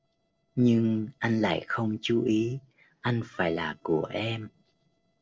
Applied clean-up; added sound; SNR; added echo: neural separator model SepFormer DNS4.